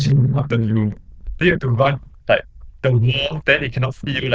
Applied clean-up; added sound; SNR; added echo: neural diffusion model UNIVERSE++.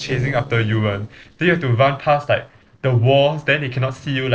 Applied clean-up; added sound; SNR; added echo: neural separator model SepFormer DNS4.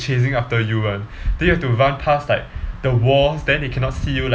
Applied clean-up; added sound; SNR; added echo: none; none; none; none.